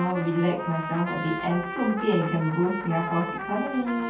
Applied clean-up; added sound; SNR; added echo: none; Trumpet; 7 dB; reverberation time 0.5 s.